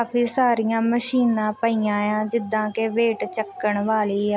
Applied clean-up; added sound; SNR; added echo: none; none; none; none.